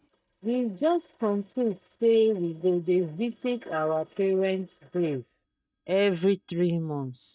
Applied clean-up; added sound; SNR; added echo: neural mask model DeepFilterNet 3.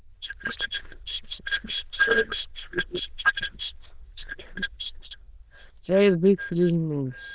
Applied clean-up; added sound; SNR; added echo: neural diffusion model UNIVERSE++.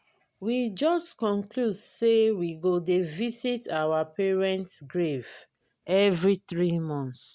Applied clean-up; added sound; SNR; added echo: none; none; none; none.